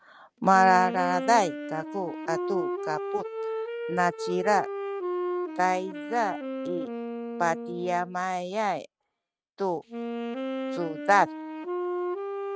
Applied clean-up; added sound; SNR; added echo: neural mask model RNNoise.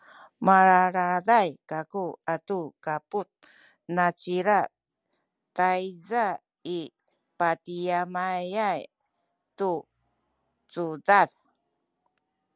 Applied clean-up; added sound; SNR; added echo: none; none; none; none.